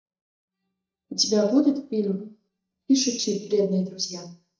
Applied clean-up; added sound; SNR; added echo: neural mask model DeepFilterNet 3.